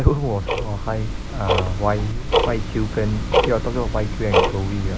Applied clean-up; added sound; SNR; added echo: none; Tick-tock; -1 dB; none.